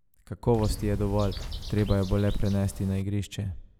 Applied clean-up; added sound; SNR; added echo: none; Bird; 9 dB; none.